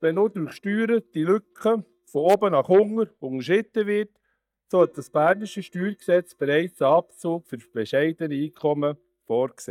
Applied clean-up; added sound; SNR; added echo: neural mask model DeepFilterNet 3.